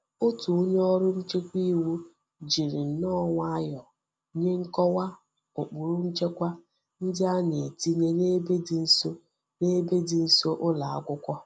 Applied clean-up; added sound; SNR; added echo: none; none; none; none.